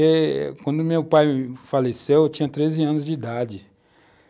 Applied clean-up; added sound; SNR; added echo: none; none; none; none.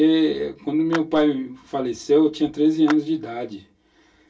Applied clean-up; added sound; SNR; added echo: none; Clapping; 17 dB; reverberation time 0.1 s.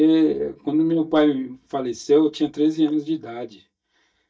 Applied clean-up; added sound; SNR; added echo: neural mask model DeepFilterNet 3.